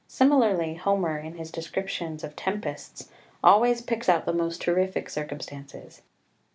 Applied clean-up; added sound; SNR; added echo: none; none; none; none.